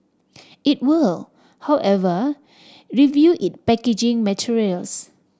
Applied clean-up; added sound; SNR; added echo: none; none; none; none.